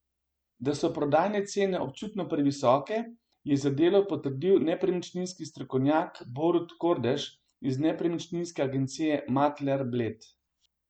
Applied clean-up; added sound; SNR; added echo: none; none; none; none.